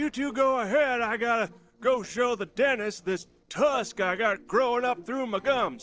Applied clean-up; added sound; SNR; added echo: neural separator model SepFormer DNS4.